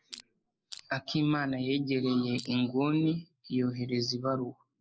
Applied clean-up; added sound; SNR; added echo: neural mask model Resemble Enhance denoiser.